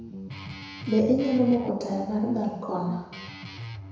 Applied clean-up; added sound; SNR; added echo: none; Guitar; 12 dB; reverberation time 1.0 s.